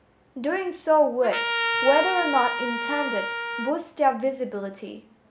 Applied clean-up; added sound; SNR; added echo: none; Trumpet; 3 dB; none.